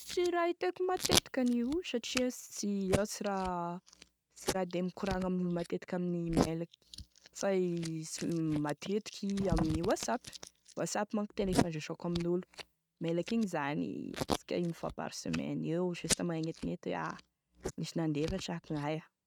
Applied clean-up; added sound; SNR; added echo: neural mask model RNNoise.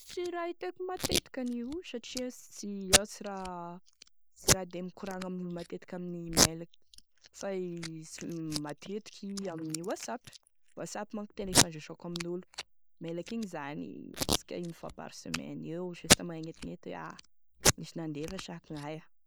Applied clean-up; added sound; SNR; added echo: neural mask model Resemble Enhance denoiser.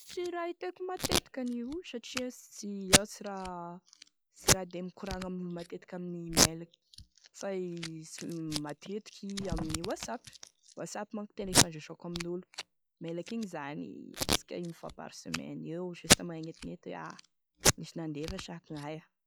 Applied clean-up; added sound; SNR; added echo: classical method log-MMSE.